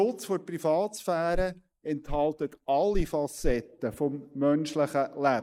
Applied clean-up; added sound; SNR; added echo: neural mask model Resemble Enhance denoiser.